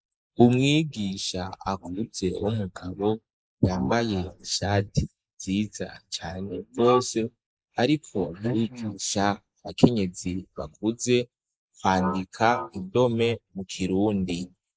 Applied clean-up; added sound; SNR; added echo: neural mask model Resemble Enhance denoiser.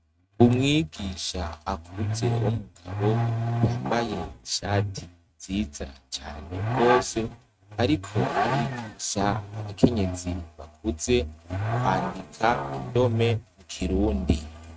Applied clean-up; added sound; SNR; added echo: neural mask model RNNoise.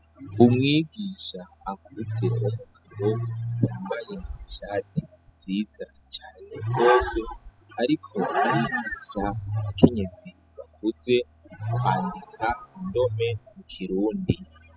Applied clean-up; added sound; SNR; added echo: classical method spectral subtraction.